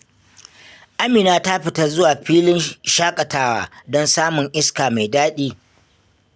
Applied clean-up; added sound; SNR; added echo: none; none; none; none.